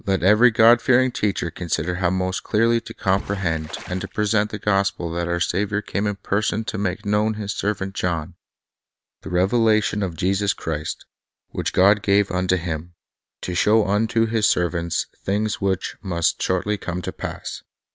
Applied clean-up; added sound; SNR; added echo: none; Water / Splash, splatter; 18 dB; none.